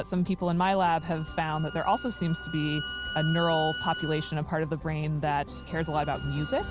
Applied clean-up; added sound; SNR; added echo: none; Bowed string instrument; 12 dB; none.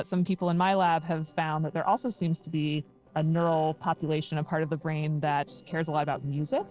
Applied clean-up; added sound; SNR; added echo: neural separator model SepFormer DNS4.